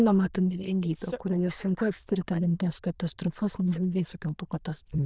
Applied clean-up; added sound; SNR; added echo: neural diffusion model UNIVERSE++.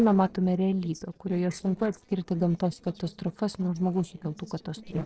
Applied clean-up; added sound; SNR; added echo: neural separator model SepFormer DNS4.